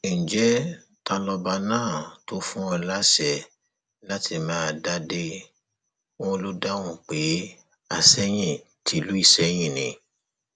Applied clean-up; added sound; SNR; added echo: none; none; none; none.